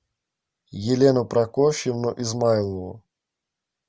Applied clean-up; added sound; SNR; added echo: none; none; none; none.